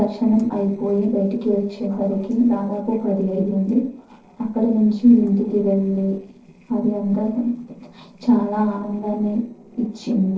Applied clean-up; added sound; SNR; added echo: neural separator model SepFormer DNS4.